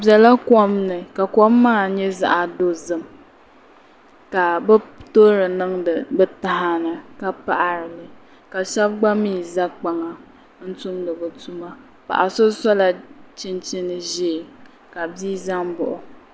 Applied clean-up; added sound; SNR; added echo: none; none; none; none.